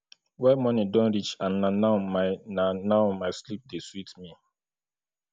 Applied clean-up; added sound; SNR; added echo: none; none; none; none.